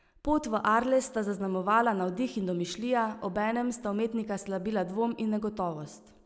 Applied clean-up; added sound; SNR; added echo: none; none; none; none.